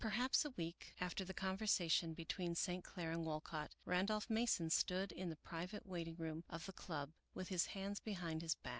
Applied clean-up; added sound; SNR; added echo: none; none; none; none.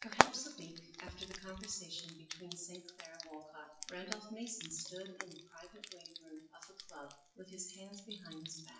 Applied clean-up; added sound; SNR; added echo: classical method WPE with log-MMSE.